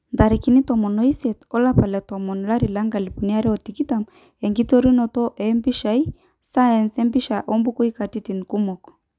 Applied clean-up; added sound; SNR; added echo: none; none; none; none.